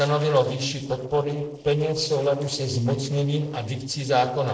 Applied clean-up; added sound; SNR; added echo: neural separator model SepFormer DNS4.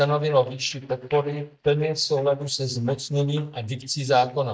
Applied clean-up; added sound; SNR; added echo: neural mask model DeepFilterNet 3.